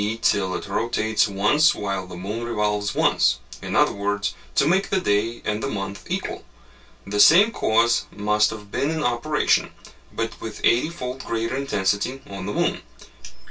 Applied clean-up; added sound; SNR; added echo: none; none; none; reverberation time 0.2 s.